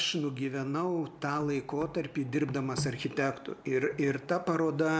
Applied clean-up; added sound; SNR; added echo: none; none; none; none.